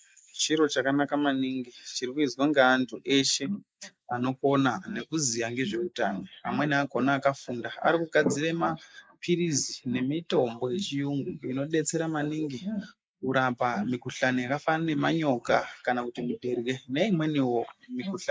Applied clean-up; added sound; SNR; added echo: neural mask model Resemble Enhance denoiser.